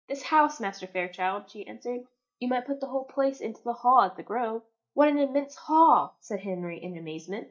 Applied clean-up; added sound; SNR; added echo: neural mask model DeepFilterNet 3.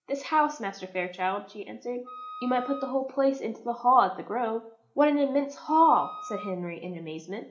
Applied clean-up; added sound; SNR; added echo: none; Wind instrument, woodwind instrument; 14 dB; reverberation time 0.4 s.